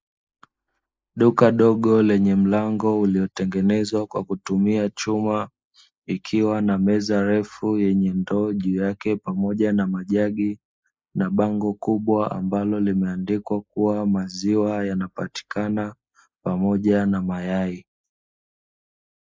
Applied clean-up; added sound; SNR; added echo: neural mask model Resemble Enhance denoiser.